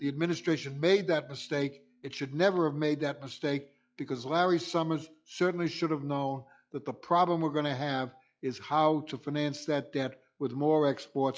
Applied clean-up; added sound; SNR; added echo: classical method log-MMSE.